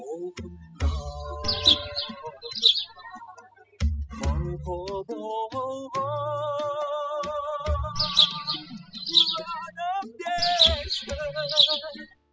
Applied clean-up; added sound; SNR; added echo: classical method spectral subtraction.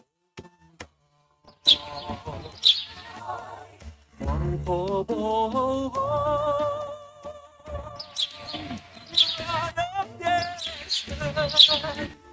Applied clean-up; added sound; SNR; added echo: neural mask model RNNoise.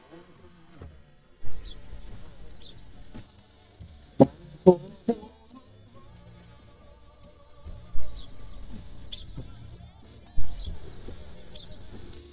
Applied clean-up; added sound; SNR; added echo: neural mask model DeepFilterNet 3.